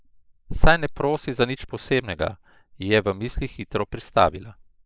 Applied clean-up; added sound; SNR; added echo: neural mask model Resemble Enhance denoiser.